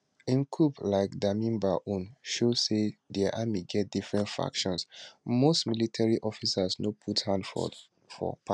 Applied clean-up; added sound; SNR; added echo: none; none; none; none.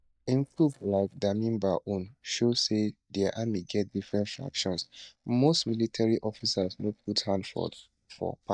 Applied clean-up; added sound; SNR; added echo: neural mask model DeepFilterNet 3.